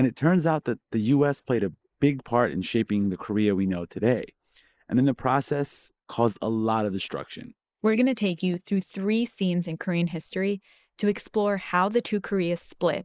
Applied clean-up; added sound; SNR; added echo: neural mask model Resemble Enhance denoiser.